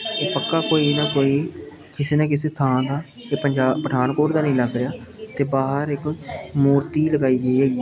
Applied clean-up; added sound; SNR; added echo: none; none; none; none.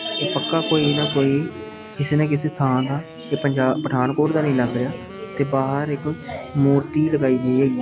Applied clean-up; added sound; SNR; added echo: none; Wind instrument, woodwind instrument + Piano; 16 dB; none.